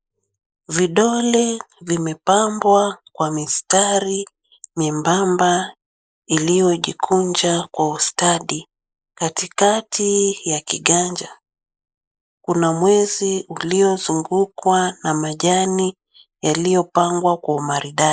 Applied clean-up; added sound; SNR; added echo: neural mask model Resemble Enhance denoiser.